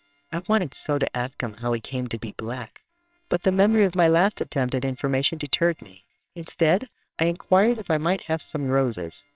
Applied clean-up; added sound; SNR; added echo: neural separator model SepFormer WHAMR!.